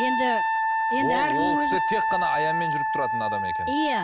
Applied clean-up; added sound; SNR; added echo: none; Wind instrument, woodwind instrument; -5 dB; none.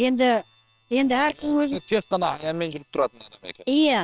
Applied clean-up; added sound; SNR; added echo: neural separator model SepFormer WHAM!.